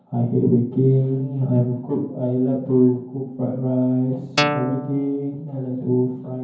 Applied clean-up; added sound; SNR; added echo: none; Guitar; 3 dB; reverberation time 0.9 s.